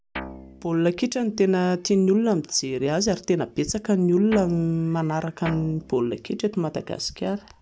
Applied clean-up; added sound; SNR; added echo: none; Guitar; 15 dB; none.